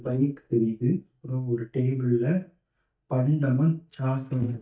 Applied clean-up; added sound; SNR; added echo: neural mask model DeepFilterNet 3.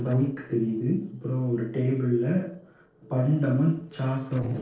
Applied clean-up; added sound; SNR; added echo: neural separator model SepFormer DNS4.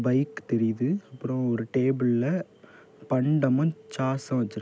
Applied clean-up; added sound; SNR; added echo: none; none; none; none.